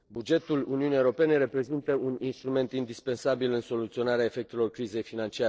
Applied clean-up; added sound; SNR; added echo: neural separator model SepFormer DNS4.